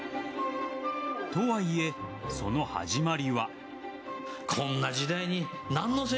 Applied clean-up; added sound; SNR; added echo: none; none; none; none.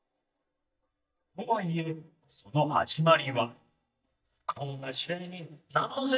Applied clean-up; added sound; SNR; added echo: neural mask model DeepFilterNet 3.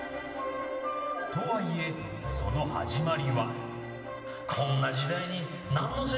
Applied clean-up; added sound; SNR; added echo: none; Bowed string instrument; 11 dB; reverberation time 2.0 s.